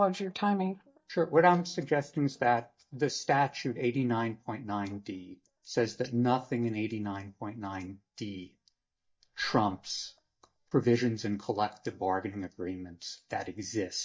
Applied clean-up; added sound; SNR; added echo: neural mask model DeepFilterNet 3.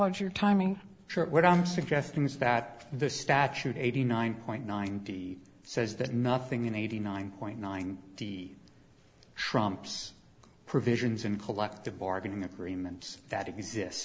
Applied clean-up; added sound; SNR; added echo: none; none; none; none.